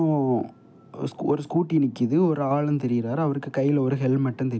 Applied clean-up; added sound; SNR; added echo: none; none; none; none.